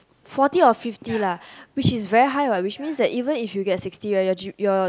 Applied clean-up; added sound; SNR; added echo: none; none; none; none.